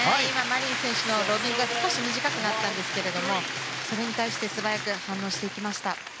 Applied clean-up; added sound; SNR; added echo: none; none; none; none.